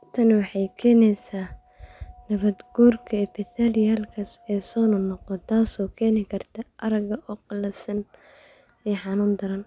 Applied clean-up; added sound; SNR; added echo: none; none; none; none.